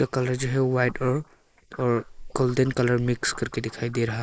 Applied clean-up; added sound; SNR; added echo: neural mask model Resemble Enhance denoiser.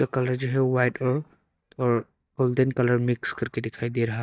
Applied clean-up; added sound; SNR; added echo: neural mask model DeepFilterNet 3.